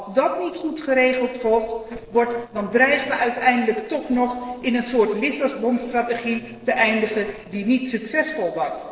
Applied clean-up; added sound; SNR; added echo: neural separator model SepFormer DNS4.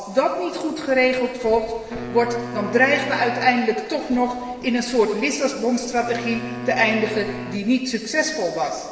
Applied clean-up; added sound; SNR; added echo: none; Wind instrument, woodwind instrument; 12 dB; reverberation time 2.1 s.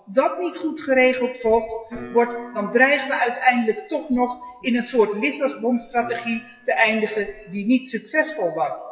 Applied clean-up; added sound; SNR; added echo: classical method WPE with log-MMSE.